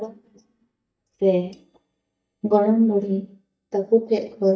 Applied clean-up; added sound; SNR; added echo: neural mask model DeepFilterNet 3.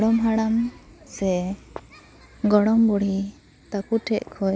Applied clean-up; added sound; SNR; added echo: none; none; none; none.